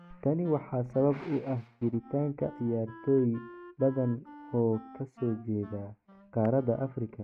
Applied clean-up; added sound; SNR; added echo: neural mask model RNNoise.